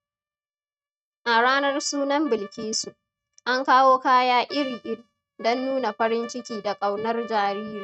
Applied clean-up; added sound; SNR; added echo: neural mask model RNNoise.